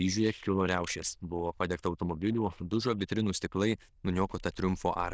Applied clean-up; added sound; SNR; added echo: neural diffusion model UNIVERSE++.